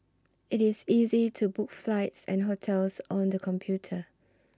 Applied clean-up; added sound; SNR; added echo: none; none; none; none.